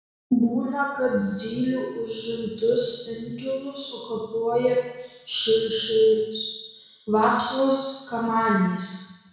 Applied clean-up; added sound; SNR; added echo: none; none; none; reverberation time 1.1 s.